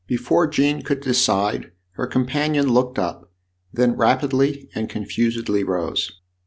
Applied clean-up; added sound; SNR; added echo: none; none; none; none.